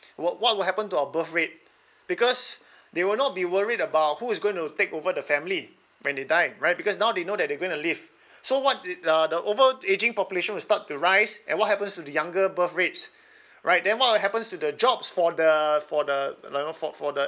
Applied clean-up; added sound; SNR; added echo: none; none; none; none.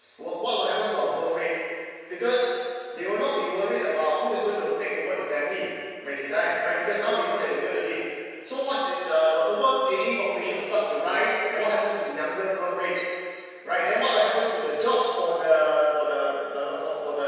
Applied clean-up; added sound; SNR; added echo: none; none; none; reverberation time 1.9 s.